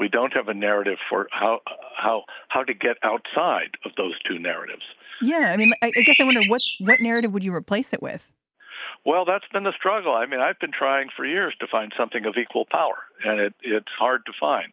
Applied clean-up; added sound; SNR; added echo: none; Bird; -3 dB; none.